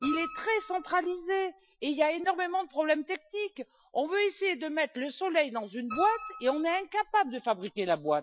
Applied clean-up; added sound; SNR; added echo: classical method Wiener filter.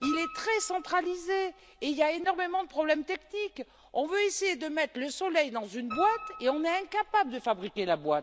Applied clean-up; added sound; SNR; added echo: none; Piano; 16 dB; none.